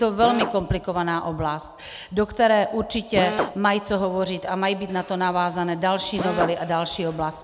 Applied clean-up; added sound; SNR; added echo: none; Drill; 10 dB; none.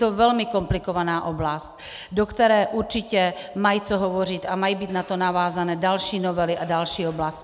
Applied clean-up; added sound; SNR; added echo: none; none; none; none.